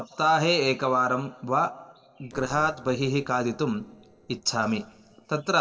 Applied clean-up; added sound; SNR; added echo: neural separator model SepFormer DNS4.